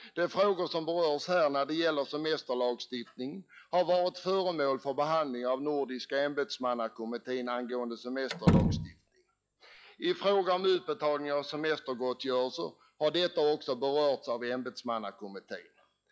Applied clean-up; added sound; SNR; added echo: classical method log-MMSE.